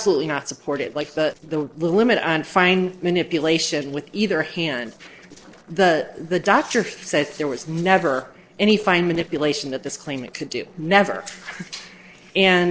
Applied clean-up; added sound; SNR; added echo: neural separator model SepFormer DNS4.